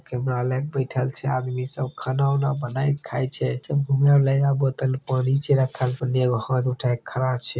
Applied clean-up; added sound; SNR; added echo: none; none; none; none.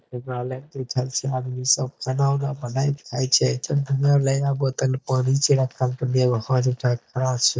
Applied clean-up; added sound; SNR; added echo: neural mask model DeepFilterNet 3.